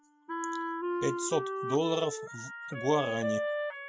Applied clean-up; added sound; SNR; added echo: classical method spectral subtraction.